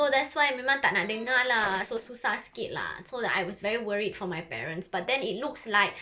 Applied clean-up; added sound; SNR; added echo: neural separator model SepFormer DNS4.